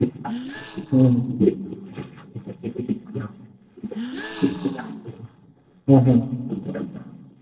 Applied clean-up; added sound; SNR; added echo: neural separator model SepFormer DNS4.